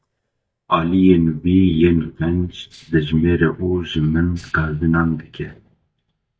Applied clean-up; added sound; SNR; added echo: neural mask model DeepFilterNet 3.